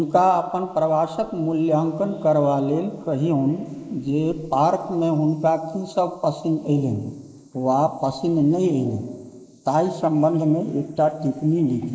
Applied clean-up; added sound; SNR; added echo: neural mask model Resemble Enhance denoiser.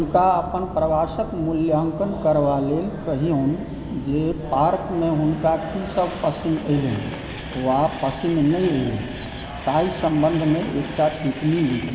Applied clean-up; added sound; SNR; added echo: none; Train; 17 dB; none.